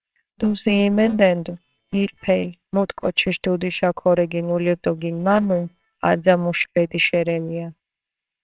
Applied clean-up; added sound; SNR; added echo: neural separator model SepFormer WHAMR!.